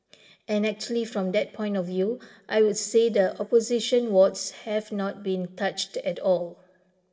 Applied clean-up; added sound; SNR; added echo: none; none; none; reverberation time 0.7 s.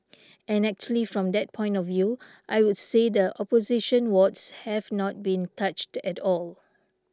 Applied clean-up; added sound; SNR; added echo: none; none; none; none.